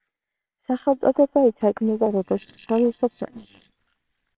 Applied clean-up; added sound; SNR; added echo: neural separator model SepFormer WHAMR!.